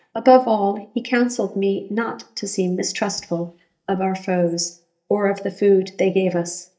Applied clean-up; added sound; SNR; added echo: neural mask model DeepFilterNet 3.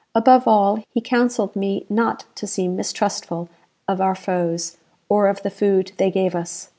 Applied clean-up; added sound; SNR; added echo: none; none; none; none.